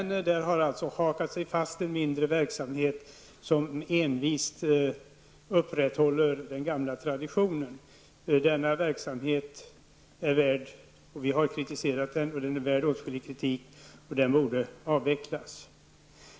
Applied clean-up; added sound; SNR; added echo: none; none; none; none.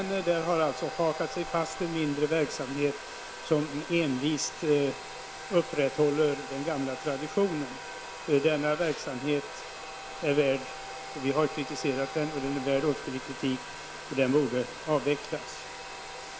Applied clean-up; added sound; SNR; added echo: none; Domestic sounds, home sounds; 11 dB; none.